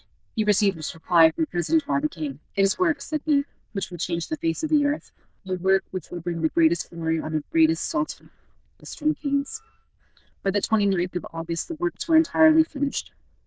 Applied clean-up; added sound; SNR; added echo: neural diffusion model UNIVERSE++.